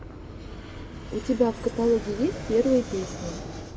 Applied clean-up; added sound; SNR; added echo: none; Fixed-wing aircraft, airplane; 13 dB; reverberation time 0.4 s.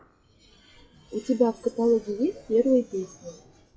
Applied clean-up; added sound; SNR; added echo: classical method WPE with log-MMSE.